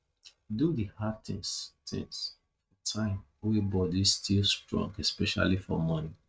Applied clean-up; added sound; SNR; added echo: neural mask model RNNoise.